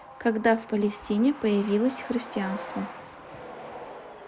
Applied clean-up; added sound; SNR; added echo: none; Truck; 14 dB; none.